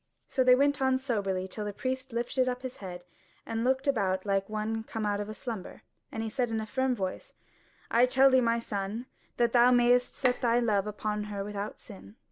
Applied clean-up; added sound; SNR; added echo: none; Bowed string instrument; 12 dB; none.